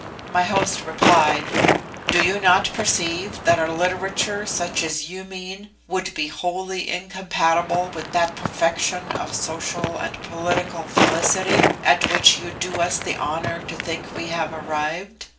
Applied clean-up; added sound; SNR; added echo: none; Walk, footsteps; 3 dB; reverberation time 0.2 s.